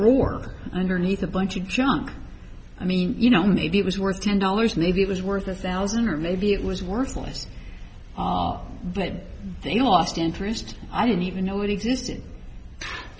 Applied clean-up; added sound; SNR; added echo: none; none; none; none.